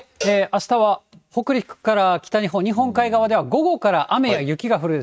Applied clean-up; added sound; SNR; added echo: neural mask model RNNoise.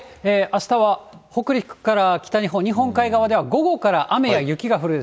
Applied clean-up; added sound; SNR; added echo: none; none; none; none.